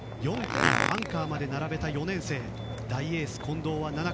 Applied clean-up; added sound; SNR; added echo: none; Fart; -1 dB; none.